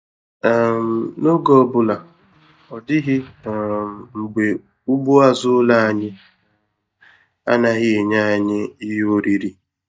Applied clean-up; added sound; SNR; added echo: neural mask model DeepFilterNet 3.